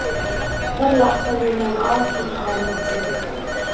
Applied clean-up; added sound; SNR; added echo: none; Telephone; 1 dB; reverberation time 0.7 s.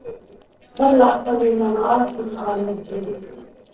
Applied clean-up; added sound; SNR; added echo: neural separator model SepFormer DNS4.